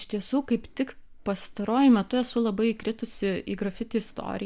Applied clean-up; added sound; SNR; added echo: none; none; none; none.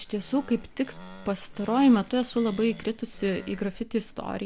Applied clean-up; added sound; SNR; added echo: none; Animal; 20 dB; none.